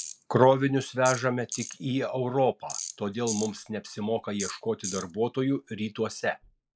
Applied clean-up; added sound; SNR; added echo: neural mask model Resemble Enhance denoiser.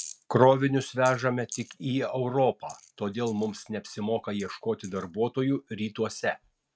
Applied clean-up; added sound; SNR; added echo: neural mask model RNNoise.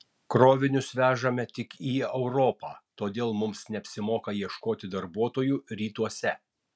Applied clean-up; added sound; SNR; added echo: none; none; none; none.